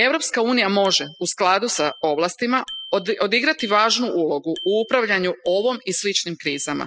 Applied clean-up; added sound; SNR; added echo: classical method spectral subtraction.